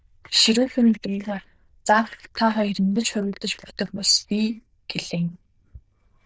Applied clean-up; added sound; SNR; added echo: neural diffusion model UNIVERSE++.